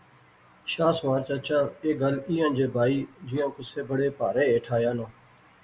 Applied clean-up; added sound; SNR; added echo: none; none; none; none.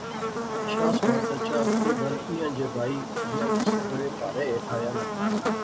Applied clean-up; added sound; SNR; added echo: none; Buzz; -4 dB; none.